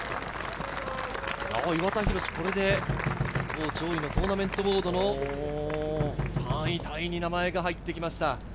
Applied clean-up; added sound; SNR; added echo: none; Tap / Bass drum + Knock; 4 dB; none.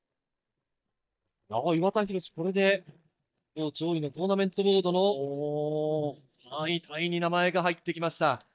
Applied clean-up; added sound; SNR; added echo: neural mask model DeepFilterNet 3.